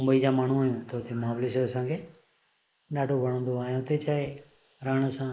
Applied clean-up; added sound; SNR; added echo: neural mask model Resemble Enhance denoiser.